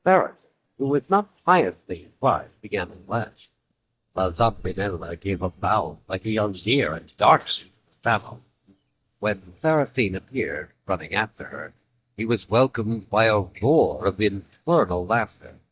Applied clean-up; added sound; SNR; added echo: neural mask model DeepFilterNet 3.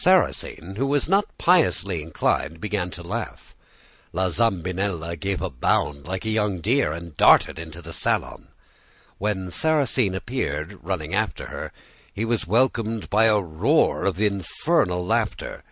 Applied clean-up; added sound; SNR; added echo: none; none; none; none.